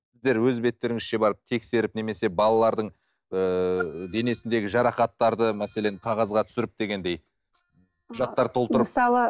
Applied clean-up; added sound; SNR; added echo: neural mask model DeepFilterNet 3.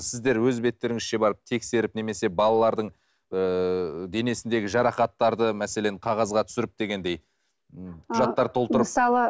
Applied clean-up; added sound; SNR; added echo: none; none; none; none.